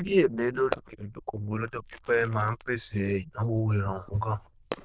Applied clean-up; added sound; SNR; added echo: neural diffusion model UNIVERSE++.